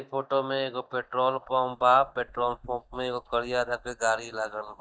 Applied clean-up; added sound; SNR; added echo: neural mask model DeepFilterNet 3.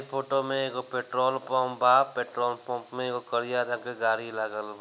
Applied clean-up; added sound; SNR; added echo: none; none; none; none.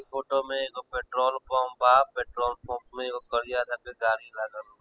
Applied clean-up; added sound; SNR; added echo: classical method spectral subtraction.